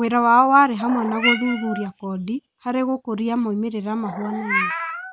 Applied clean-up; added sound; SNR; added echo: none; Meow; 8 dB; none.